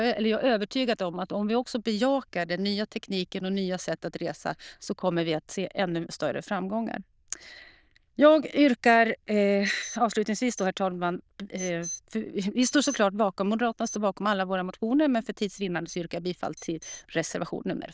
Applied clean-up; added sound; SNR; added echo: neural diffusion model UNIVERSE++.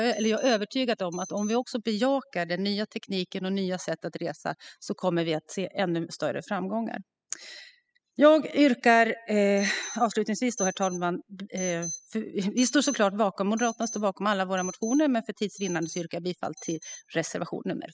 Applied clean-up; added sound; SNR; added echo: classical method spectral subtraction.